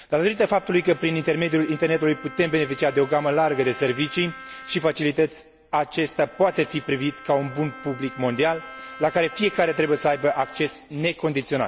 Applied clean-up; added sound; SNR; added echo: none; Bowed string instrument; 18 dB; none.